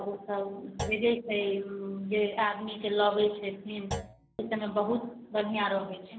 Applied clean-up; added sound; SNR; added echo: none; Thump, thud; 12 dB; none.